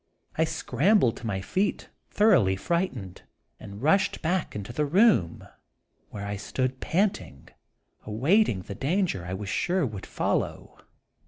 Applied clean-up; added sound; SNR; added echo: none; none; none; none.